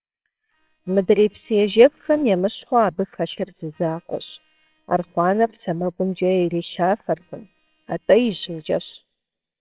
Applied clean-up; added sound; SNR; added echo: neural separator model SepFormer WHAMR!.